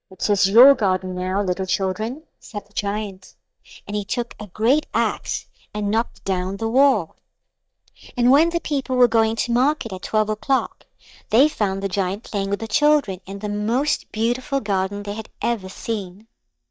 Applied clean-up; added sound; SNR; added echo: neural mask model DeepFilterNet 3.